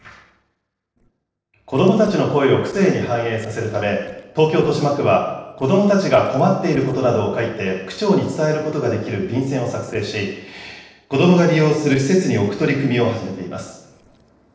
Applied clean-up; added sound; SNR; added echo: neural separator model SepFormer DNS4.